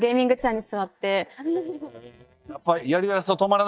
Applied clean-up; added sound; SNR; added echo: neural mask model DeepFilterNet 3.